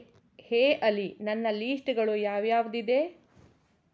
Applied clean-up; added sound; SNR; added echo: none; none; none; none.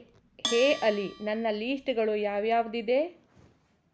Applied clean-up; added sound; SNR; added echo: none; Bell; 13 dB; none.